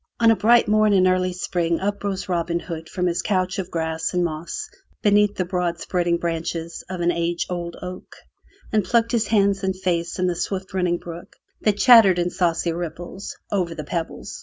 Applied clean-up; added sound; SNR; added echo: none; none; none; none.